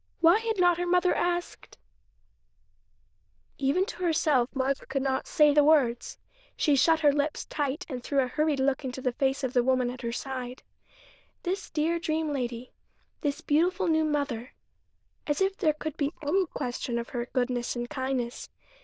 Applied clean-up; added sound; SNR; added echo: neural diffusion model UNIVERSE++.